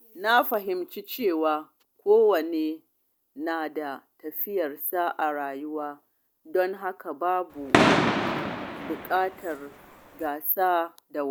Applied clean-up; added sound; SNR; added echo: none; Fireworks; -2 dB; none.